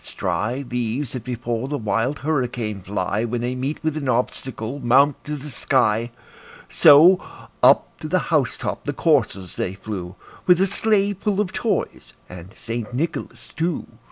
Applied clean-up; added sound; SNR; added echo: none; none; none; none.